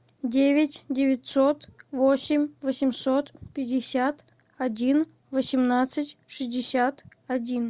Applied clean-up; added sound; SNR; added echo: none; none; none; none.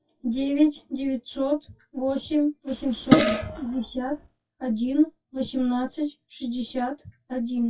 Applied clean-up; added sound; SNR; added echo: classical method WPE with log-MMSE.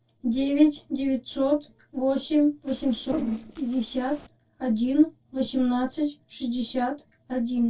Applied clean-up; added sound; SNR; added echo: neural separator model SepFormer DNS4.